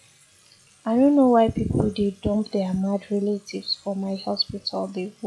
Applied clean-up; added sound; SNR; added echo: classical method log-MMSE.